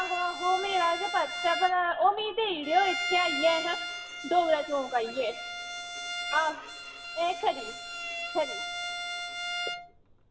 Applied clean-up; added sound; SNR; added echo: none; Bowed string instrument; 6 dB; reverberation time 2.7 s.